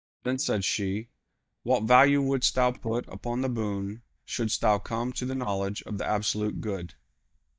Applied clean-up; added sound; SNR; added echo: neural mask model DeepFilterNet 3.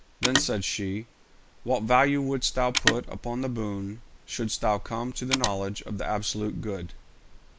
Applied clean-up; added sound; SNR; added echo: neural mask model Resemble Enhance denoiser.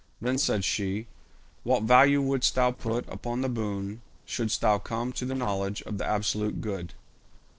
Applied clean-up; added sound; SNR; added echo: neural separator model SepFormer DNS4.